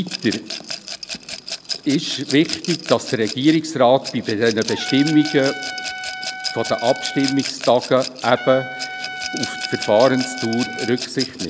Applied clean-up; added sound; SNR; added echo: none; Trumpet + Rattle / Glass; 9 dB; none.